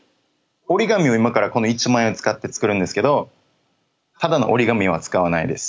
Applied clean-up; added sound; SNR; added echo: none; none; none; none.